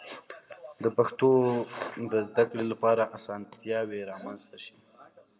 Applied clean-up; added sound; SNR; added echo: none; none; none; reverberation time 2.3 s.